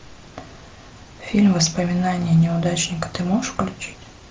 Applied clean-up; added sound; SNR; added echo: none; none; none; none.